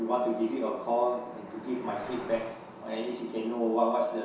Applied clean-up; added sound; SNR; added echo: none; Cricket; 19 dB; reverberation time 0.7 s.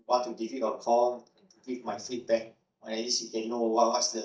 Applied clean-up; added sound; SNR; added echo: neural mask model DeepFilterNet 3.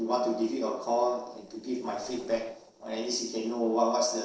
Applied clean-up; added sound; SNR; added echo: neural separator model SepFormer DNS4.